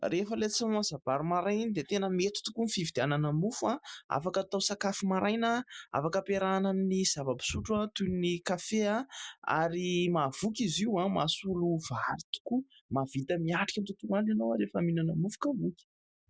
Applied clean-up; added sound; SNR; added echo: none; none; none; none.